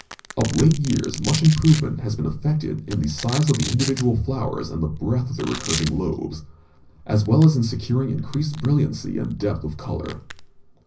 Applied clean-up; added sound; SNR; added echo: none; Domestic sounds, home sounds; 14 dB; reverberation time 0.4 s.